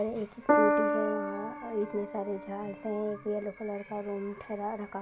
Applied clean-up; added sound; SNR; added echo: none; Piano; -3 dB; none.